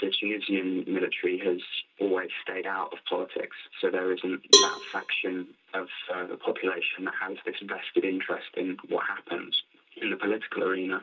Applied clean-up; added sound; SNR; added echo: none; Cowbell; -4 dB; reverberation time 0.2 s.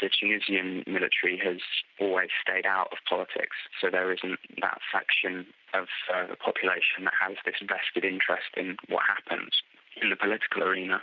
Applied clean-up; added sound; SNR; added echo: none; none; none; none.